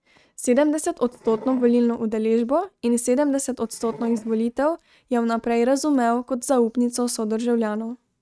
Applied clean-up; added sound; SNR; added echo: neural mask model RNNoise.